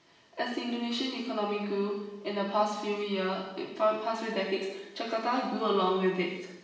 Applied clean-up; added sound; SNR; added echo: none; none; none; reverberation time 0.9 s.